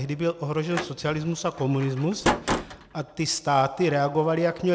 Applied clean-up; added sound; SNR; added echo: none; Slam; 5 dB; none.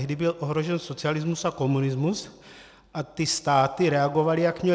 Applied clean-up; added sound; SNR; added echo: none; none; none; none.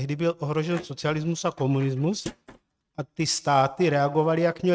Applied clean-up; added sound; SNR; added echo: neural mask model RNNoise.